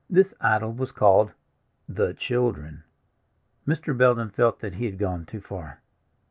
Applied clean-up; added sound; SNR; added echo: none; none; none; none.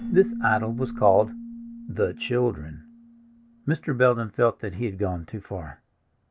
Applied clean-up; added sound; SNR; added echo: none; Keyboard (musical); 12 dB; none.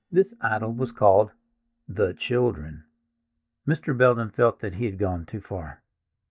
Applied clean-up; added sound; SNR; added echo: neural mask model DeepFilterNet 3.